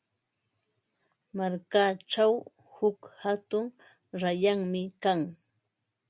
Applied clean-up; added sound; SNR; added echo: none; none; none; none.